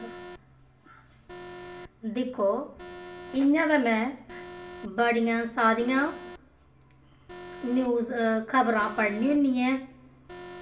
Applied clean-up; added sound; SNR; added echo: none; Alarm; 18 dB; reverberation time 0.5 s.